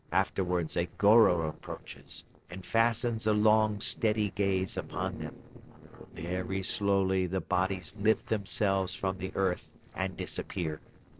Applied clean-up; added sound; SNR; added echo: neural separator model SepFormer DNS4.